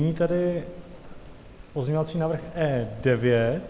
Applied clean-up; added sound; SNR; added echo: none; Rain; 17 dB; none.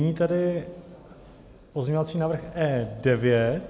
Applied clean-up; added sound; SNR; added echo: none; none; none; none.